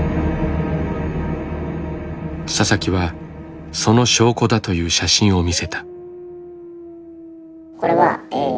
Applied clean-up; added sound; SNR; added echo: none; Dog; 19 dB; none.